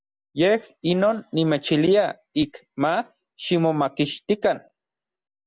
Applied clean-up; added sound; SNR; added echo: none; none; none; none.